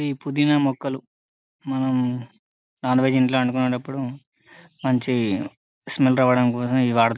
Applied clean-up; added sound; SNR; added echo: none; none; none; none.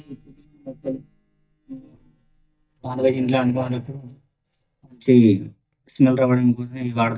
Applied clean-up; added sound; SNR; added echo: neural mask model DeepFilterNet 3.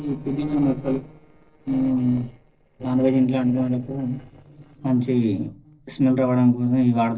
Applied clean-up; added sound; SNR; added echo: neural separator model SepFormer DNS4.